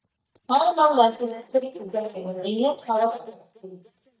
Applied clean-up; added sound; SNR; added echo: neural mask model DeepFilterNet 3.